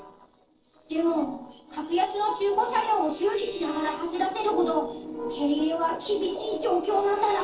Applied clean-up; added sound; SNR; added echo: neural separator model SepFormer DNS4.